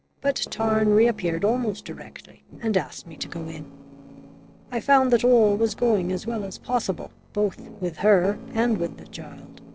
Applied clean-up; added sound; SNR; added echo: neural separator model SepFormer DNS4.